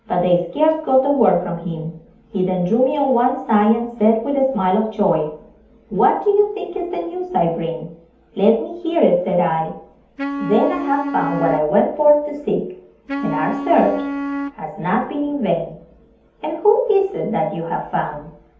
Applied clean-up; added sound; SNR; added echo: none; Wind instrument, woodwind instrument; 7 dB; reverberation time 0.6 s.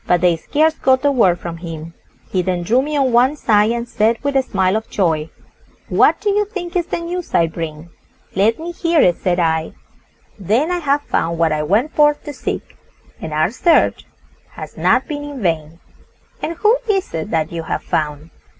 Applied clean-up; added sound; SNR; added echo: none; none; none; none.